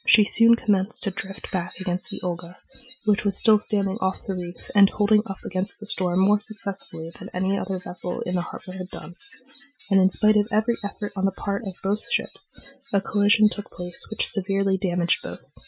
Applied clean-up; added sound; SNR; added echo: classical method Wiener filter.